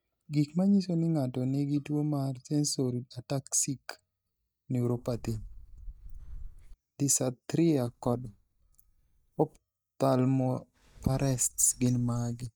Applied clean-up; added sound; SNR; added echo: neural mask model DeepFilterNet 3.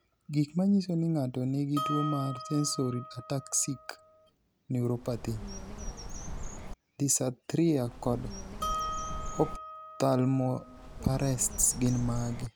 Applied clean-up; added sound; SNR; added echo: none; Harp + Bird; 8 dB; none.